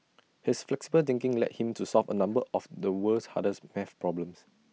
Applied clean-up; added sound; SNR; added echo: none; none; none; none.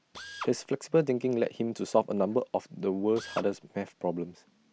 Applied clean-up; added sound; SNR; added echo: none; Drill; 18 dB; none.